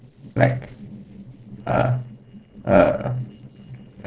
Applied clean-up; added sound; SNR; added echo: neural separator model SepFormer DNS4.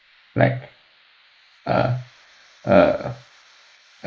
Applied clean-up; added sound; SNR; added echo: neural mask model Resemble Enhance denoiser.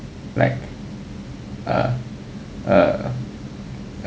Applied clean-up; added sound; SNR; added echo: none; none; none; none.